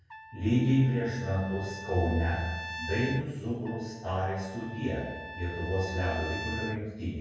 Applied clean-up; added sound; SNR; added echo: none; Trumpet; 12 dB; reverberation time 1.3 s.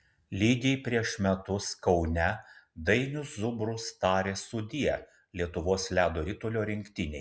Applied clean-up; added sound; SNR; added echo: none; none; none; none.